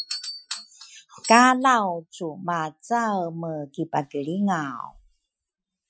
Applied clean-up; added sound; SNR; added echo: classical method Wiener filter.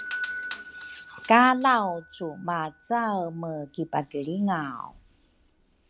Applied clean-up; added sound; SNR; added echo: none; Doorbell; 1 dB; none.